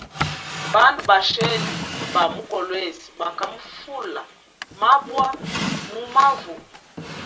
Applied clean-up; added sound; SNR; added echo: none; Drawer open or close; 9 dB; reverberation time 0.2 s.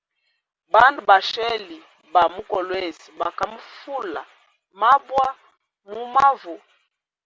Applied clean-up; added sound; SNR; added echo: none; none; none; none.